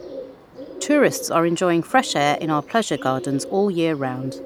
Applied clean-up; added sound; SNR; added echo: none; Bird; 14 dB; none.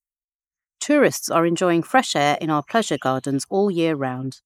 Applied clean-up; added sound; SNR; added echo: neural mask model Resemble Enhance denoiser.